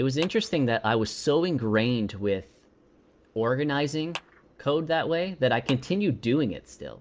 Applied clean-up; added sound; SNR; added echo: none; Clapping; 19 dB; none.